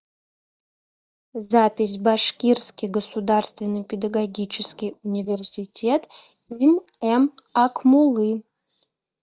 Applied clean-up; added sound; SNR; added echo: neural mask model DeepFilterNet 3.